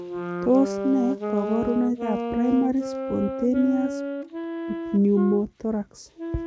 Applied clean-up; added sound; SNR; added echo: none; Wind instrument, woodwind instrument; 6 dB; none.